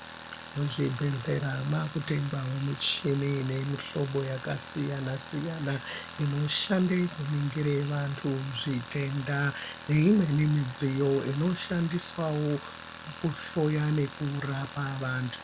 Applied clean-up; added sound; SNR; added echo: none; Tools; 13 dB; none.